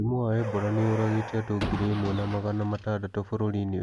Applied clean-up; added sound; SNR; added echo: none; Car; 10 dB; none.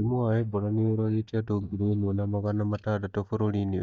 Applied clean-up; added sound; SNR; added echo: neural mask model DeepFilterNet 3.